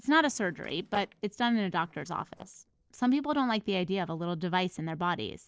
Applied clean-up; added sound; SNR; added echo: neural separator model SepFormer DNS4.